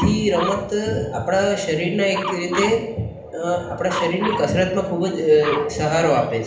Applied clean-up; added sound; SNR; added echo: none; Dog; 11 dB; reverberation time 0.8 s.